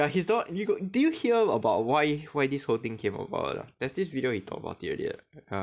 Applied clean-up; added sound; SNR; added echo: none; none; none; none.